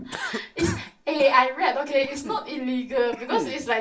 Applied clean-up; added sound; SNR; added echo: none; Cough; 13 dB; reverberation time 0.3 s.